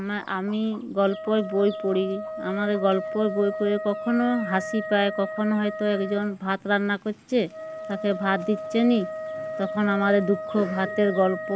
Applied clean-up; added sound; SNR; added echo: none; Wind instrument, woodwind instrument; 9 dB; none.